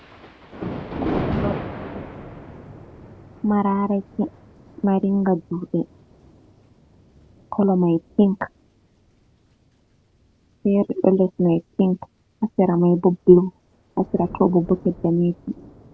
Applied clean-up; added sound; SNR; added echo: none; Thunder; 13 dB; none.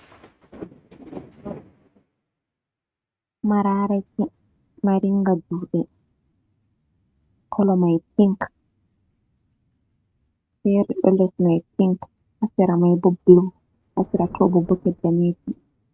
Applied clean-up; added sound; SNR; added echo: neural mask model RNNoise.